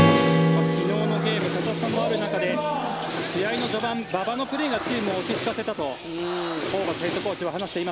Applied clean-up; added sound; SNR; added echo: none; Strum; 1 dB; none.